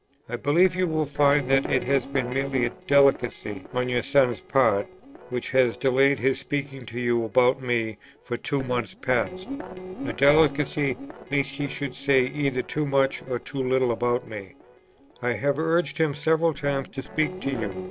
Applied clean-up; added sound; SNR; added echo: neural separator model SepFormer DNS4.